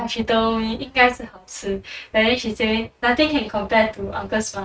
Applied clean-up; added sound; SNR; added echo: neural mask model RNNoise.